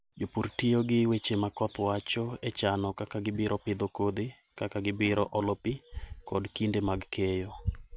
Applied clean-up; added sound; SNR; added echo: none; none; none; none.